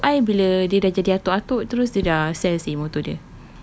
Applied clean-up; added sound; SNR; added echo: none; none; none; none.